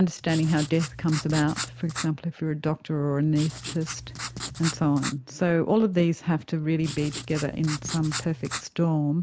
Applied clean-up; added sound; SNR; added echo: none; Writing; 10 dB; none.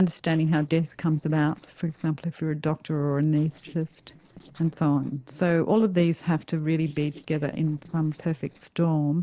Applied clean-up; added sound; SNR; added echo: neural separator model SepFormer DNS4.